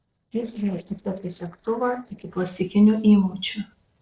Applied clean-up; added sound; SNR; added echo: neural separator model SepFormer DNS4.